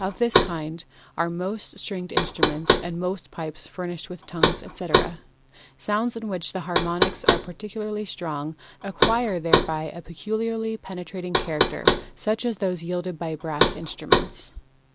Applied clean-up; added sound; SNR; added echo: none; Knock; -2 dB; none.